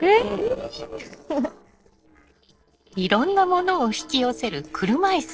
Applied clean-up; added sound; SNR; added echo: neural separator model SepFormer DNS4.